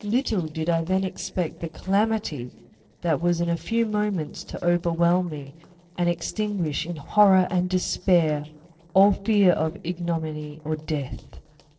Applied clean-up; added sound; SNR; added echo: neural separator model SepFormer DNS4.